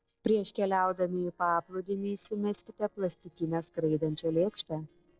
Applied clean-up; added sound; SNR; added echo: neural separator model SepFormer DNS4.